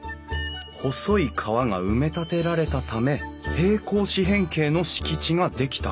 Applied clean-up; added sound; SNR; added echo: none; none; none; none.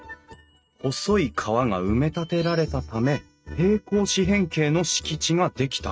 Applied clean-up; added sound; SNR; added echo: neural mask model RNNoise.